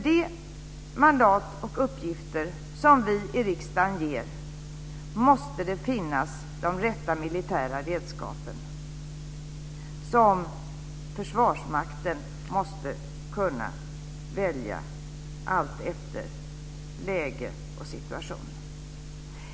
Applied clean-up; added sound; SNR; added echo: none; none; none; none.